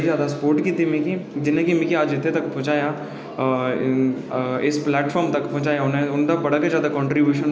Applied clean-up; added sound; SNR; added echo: none; none; none; none.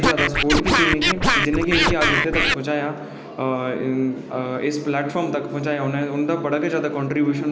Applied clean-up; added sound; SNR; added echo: none; Scratching (performance technique); -3 dB; none.